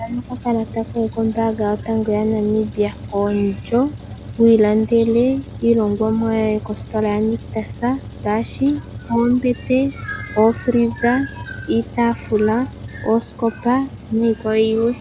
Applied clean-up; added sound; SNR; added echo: none; Truck; 14 dB; none.